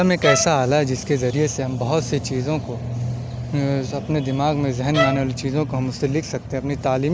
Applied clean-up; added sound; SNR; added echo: none; Bowed string instrument; 4 dB; none.